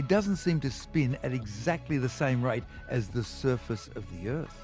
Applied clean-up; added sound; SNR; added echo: none; none; none; none.